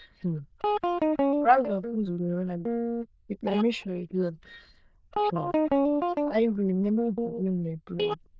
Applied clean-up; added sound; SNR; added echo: neural diffusion model UNIVERSE++.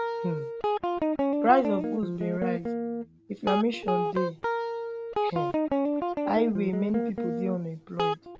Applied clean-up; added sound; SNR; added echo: none; Guitar; -1 dB; none.